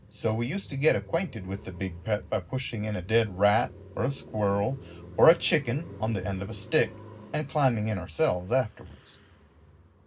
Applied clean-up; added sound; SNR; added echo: none; Car passing by; 19 dB; reverberation time 0.4 s.